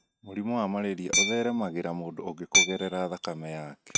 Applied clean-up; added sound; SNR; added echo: neural mask model RNNoise.